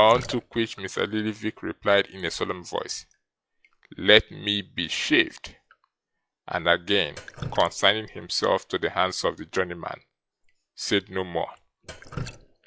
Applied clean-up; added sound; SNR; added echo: classical method log-MMSE.